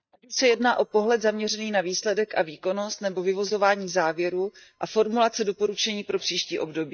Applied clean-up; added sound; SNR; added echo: neural mask model DeepFilterNet 3.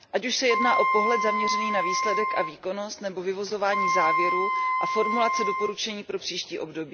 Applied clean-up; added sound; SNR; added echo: none; Wind instrument, woodwind instrument; -3 dB; none.